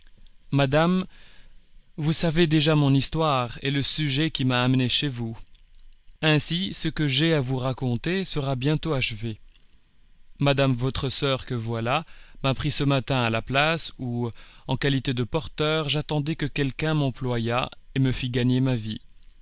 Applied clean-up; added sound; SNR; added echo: none; none; none; none.